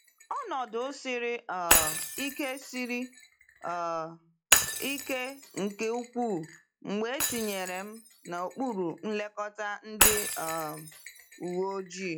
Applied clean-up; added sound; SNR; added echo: classical method log-MMSE.